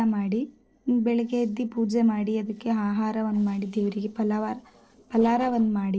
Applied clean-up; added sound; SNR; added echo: neural separator model SepFormer DNS4.